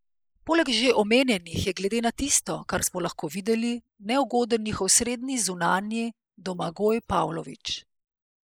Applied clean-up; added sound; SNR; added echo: neural mask model Resemble Enhance denoiser.